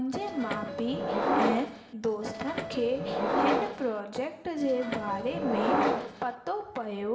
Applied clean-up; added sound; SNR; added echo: none; Subway, metro, underground; -2 dB; reverberation time 0.9 s.